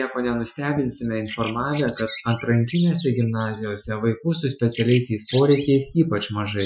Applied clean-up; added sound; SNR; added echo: classical method Wiener filter.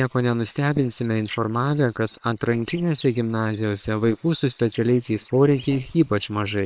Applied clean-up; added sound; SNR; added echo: neural separator model SepFormer WHAM!.